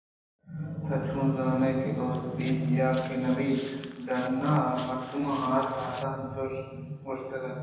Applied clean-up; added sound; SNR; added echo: none; Walk, footsteps; 17 dB; reverberation time 1.1 s.